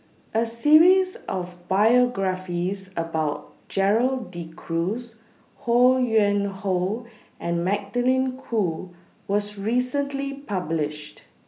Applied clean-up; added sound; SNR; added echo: none; none; none; none.